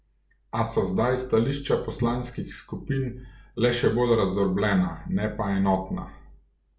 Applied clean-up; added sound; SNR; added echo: none; none; none; none.